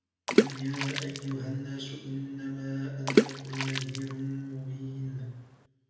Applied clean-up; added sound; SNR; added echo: none; Water / Splash, splatter; -4 dB; reverberation time 0.9 s.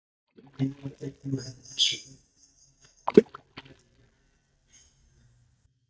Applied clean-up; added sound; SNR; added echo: neural mask model DeepFilterNet 3.